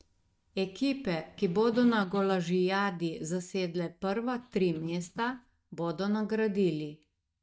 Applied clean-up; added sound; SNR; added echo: neural mask model DeepFilterNet 3.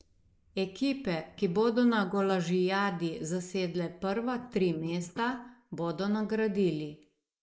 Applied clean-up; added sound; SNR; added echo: neural mask model Resemble Enhance denoiser.